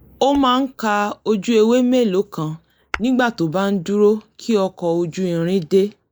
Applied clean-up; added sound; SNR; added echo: neural mask model Resemble Enhance denoiser.